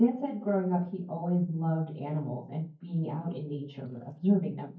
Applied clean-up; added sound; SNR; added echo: neural mask model DeepFilterNet 3.